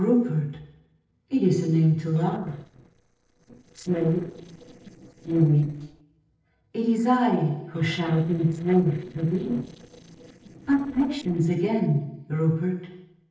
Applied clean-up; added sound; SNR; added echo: neural separator model SepFormer DNS4.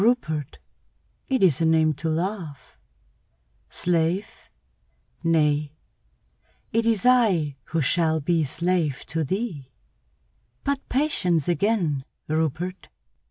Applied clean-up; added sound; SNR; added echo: none; none; none; none.